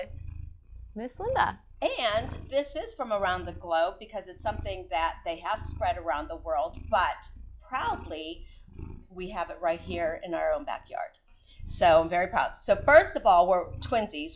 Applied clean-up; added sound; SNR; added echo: classical method log-MMSE.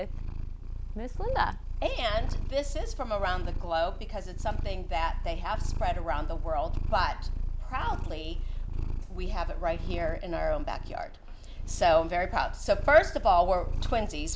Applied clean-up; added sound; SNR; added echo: none; Purr; 2 dB; none.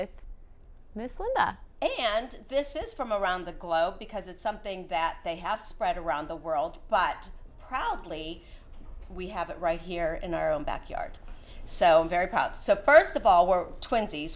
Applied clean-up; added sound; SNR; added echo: none; none; none; none.